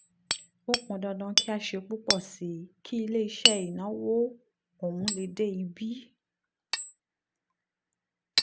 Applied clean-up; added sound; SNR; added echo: none; Hammer; 0 dB; none.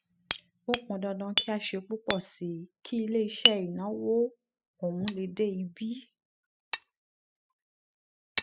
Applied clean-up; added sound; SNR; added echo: classical method spectral subtraction.